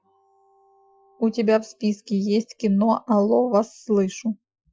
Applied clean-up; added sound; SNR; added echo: classical method Wiener filter.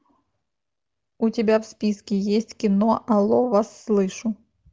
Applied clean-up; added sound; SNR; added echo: none; none; none; none.